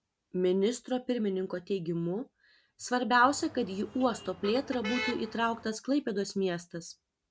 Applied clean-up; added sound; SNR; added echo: none; Motor vehicle (road); 11 dB; none.